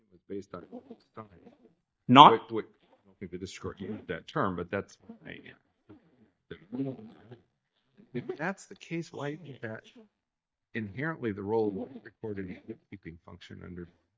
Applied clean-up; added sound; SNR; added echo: neural mask model DeepFilterNet 3.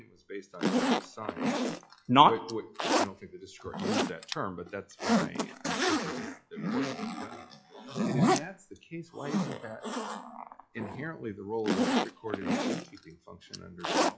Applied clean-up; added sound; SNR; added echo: classical method log-MMSE.